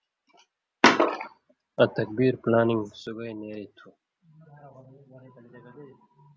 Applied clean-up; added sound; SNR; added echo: none; none; none; none.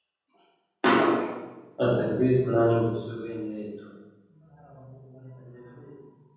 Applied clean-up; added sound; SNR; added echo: none; none; none; reverberation time 1.3 s.